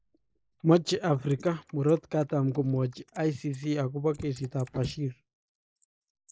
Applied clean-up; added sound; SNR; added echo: neural mask model Resemble Enhance denoiser.